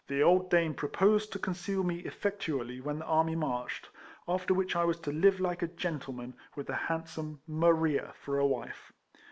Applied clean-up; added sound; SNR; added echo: none; none; none; none.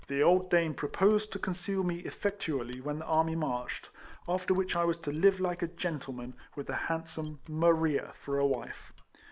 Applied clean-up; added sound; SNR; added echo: none; Mechanisms; 19 dB; none.